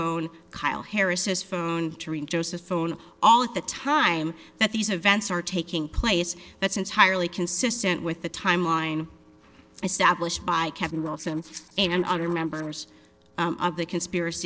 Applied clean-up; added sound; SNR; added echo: neural separator model SepFormer DNS4.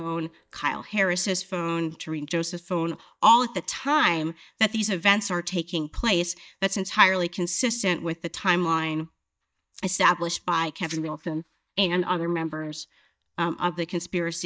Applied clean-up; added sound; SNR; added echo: neural mask model DeepFilterNet 3.